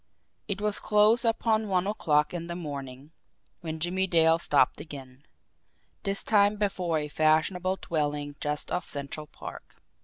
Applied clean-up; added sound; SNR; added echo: none; none; none; none.